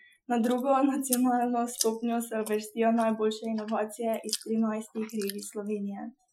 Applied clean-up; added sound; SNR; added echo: classical method Wiener filter.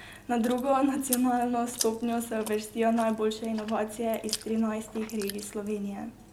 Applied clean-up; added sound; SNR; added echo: none; Chewing, mastication; 13 dB; none.